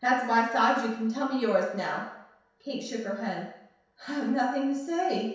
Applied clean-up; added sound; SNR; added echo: none; none; none; reverberation time 0.7 s.